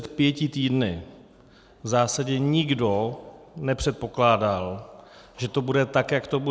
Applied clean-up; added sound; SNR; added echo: none; none; none; none.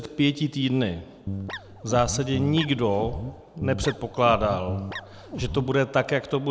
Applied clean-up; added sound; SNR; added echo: none; Guitar; 8 dB; none.